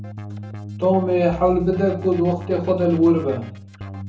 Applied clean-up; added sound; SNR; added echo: none; Keyboard (musical); 12 dB; reverberation time 0.6 s.